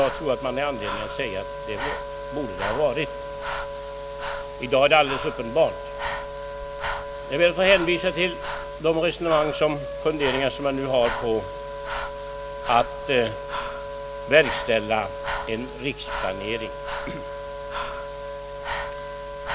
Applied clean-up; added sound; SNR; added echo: none; Breathing + Wind instrument, woodwind instrument; 6 dB; none.